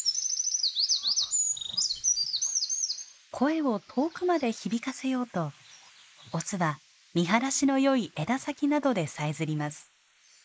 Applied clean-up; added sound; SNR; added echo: neural mask model Resemble Enhance denoiser.